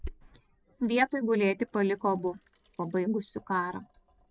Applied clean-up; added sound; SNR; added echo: none; Sink (filling or washing); 19 dB; none.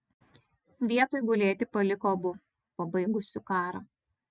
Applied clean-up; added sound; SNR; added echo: none; none; none; none.